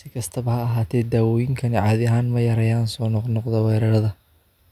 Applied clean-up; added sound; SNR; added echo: none; none; none; none.